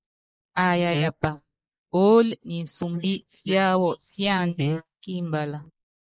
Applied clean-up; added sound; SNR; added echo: neural mask model Resemble Enhance denoiser.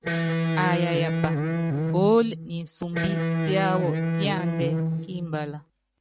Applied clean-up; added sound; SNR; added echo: neural mask model RNNoise.